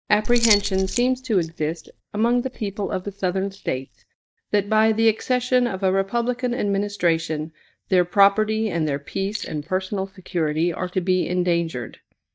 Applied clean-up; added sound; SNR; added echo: neural mask model DeepFilterNet 3.